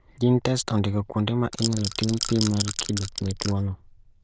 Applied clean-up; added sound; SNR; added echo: neural diffusion model UNIVERSE++.